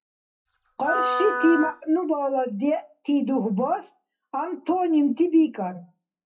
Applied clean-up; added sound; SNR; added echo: classical method WPE with log-MMSE.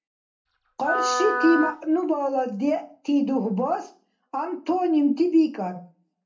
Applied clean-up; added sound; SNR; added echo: none; Wind instrument, woodwind instrument; 3 dB; reverberation time 0.3 s.